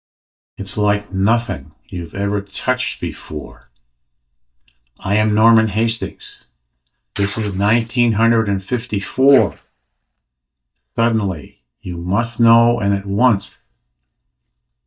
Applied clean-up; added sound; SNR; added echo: neural mask model DeepFilterNet 3.